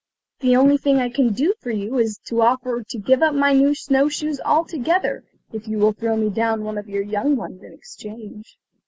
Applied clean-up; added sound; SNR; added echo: none; none; none; none.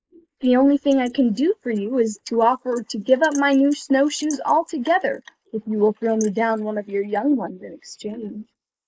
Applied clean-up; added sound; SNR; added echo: neural mask model Resemble Enhance denoiser.